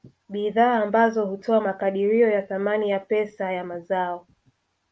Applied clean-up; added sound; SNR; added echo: none; none; none; none.